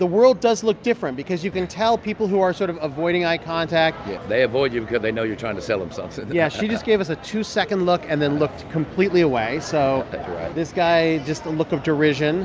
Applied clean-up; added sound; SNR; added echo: none; none; none; none.